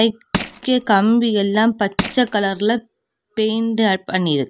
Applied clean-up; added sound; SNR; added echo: none; Crushing; 8 dB; none.